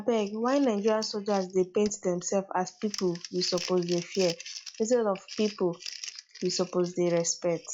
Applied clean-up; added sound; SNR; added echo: classical method log-MMSE.